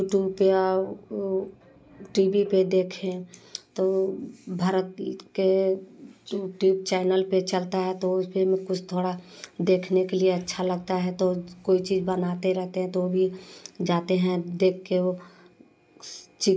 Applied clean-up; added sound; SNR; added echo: none; none; none; none.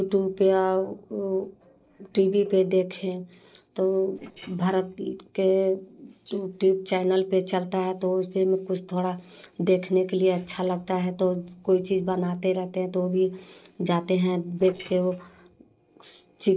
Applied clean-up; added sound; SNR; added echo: neural separator model SepFormer DNS4.